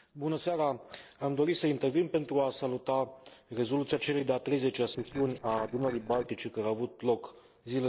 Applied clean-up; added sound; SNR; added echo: neural separator model SepFormer DNS4.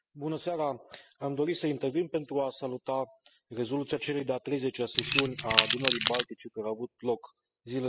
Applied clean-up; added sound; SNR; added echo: classical method spectral subtraction.